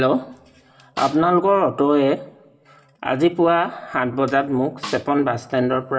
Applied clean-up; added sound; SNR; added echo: none; Snare drum; 15 dB; reverberation time 0.7 s.